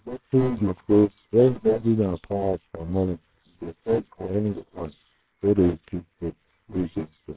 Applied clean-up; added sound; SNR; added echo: neural separator model SepFormer WHAMR!.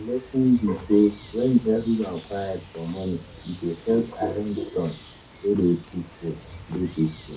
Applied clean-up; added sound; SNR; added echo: none; Bird; 20 dB; reverberation time 0.2 s.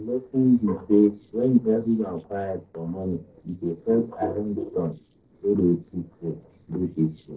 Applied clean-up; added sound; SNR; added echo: neural separator model SepFormer DNS4.